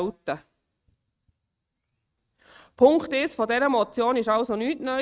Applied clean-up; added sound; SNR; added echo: neural mask model RNNoise.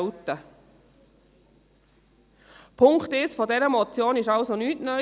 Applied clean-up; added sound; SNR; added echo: none; none; none; none.